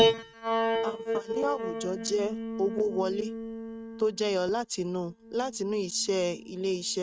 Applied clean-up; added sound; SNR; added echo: neural mask model RNNoise.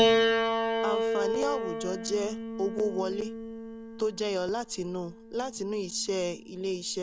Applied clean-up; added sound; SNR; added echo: none; Piano; -2 dB; none.